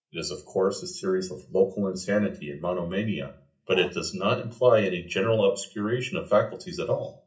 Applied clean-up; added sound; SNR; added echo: none; Bark; 18 dB; reverberation time 0.3 s.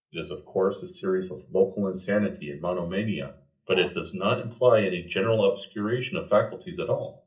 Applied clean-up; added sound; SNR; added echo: neural separator model SepFormer DNS4.